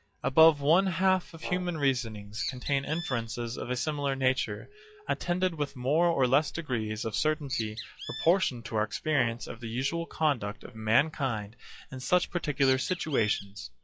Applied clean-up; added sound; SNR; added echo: classical method log-MMSE.